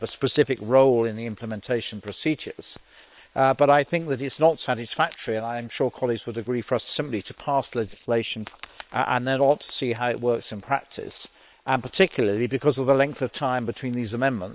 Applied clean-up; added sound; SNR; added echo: neural separator model SepFormer WHAM!.